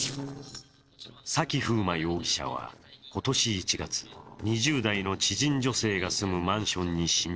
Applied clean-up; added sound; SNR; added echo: neural separator model SepFormer DNS4.